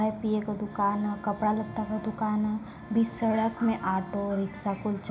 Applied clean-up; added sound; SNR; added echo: none; Bowed string instrument; 20 dB; reverberation time 0.4 s.